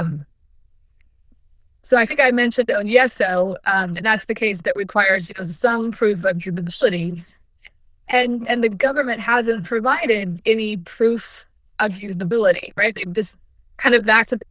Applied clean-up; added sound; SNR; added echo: neural diffusion model UNIVERSE++.